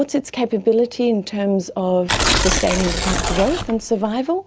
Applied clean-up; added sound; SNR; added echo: none; Tearing; 1 dB; none.